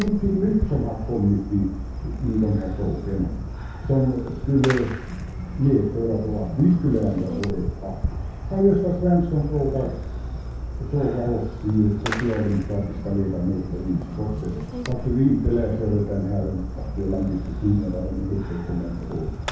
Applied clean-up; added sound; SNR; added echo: none; Fireworks; 6 dB; reverberation time 0.6 s.